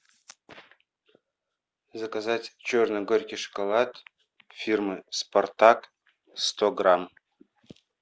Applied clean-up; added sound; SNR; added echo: none; none; none; none.